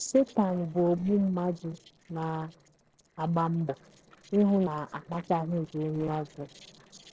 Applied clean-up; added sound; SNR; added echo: neural separator model SepFormer DNS4.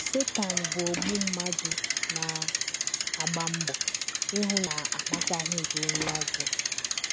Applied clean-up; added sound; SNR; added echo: none; Bicycle; -5 dB; none.